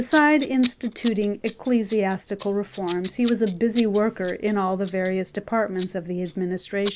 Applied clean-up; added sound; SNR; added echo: none; Scissors; 10 dB; none.